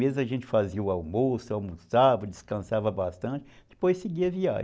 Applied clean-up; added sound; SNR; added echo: none; none; none; none.